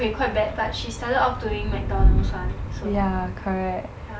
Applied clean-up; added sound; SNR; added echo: none; Thunder / Rain; -1 dB; none.